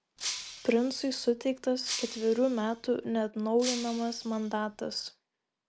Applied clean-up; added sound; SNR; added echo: none; Shatter; 11 dB; none.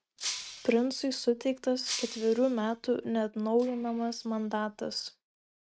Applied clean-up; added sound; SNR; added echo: neural mask model RNNoise.